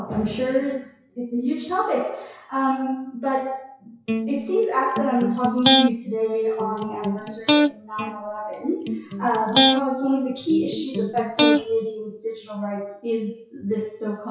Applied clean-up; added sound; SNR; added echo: classical method WPE with log-MMSE.